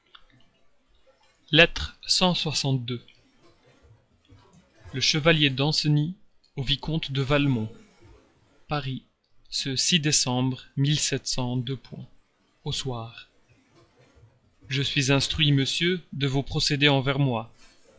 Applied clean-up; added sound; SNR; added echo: classical method log-MMSE.